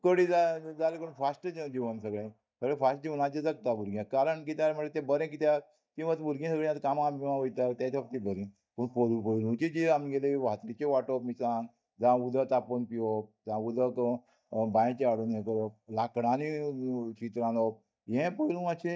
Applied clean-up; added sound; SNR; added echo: neural mask model DeepFilterNet 3.